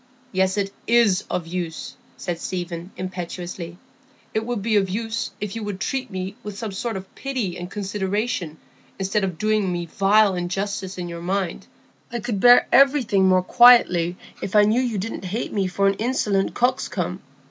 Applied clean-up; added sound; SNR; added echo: none; none; none; none.